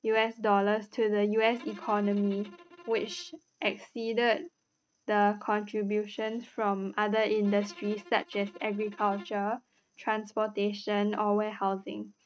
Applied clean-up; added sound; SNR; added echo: neural mask model RNNoise.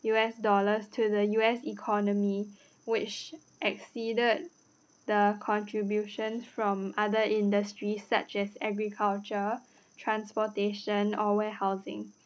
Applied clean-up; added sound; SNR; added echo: none; none; none; none.